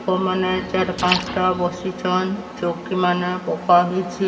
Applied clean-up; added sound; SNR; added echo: none; Liquid; 10 dB; reverberation time 1.8 s.